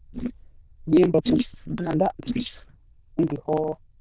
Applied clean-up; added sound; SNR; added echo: neural diffusion model UNIVERSE++.